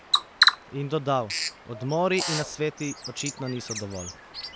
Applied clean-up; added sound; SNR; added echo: none; Bird vocalization, bird call, bird song; -1 dB; none.